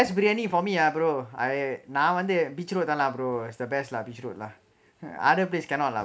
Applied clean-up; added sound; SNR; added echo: none; none; none; none.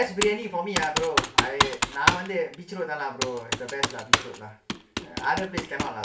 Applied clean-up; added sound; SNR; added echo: none; Computer keyboard; -2 dB; reverberation time 0.3 s.